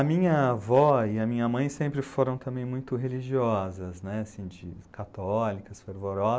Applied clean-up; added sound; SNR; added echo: none; none; none; none.